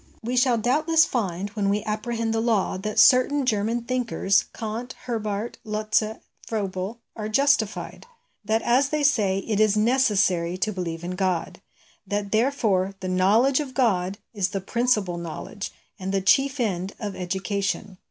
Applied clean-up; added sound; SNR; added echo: none; none; none; none.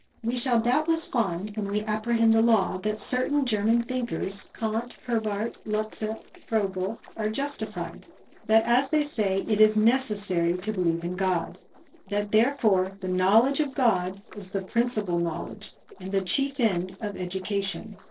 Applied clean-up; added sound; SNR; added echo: neural separator model SepFormer DNS4.